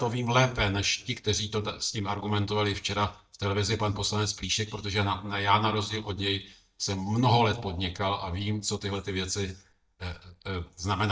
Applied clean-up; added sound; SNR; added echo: neural mask model DeepFilterNet 3.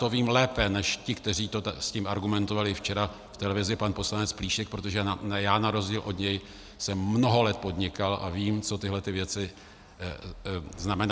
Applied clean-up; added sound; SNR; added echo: none; none; none; none.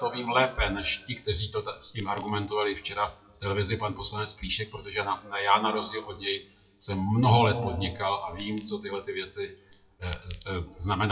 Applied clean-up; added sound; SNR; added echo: classical method WPE with log-MMSE.